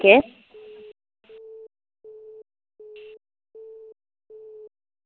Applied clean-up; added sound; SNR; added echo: none; Alarm / Keyboard (musical); 20 dB; none.